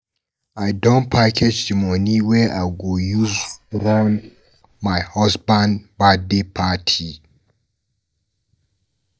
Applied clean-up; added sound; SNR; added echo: neural mask model DeepFilterNet 3.